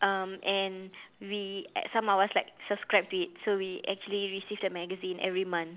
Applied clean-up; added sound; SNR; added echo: none; none; none; none.